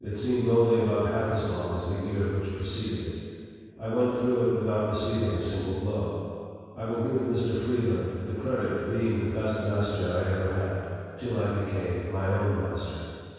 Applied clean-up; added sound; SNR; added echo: none; none; none; reverberation time 2.2 s.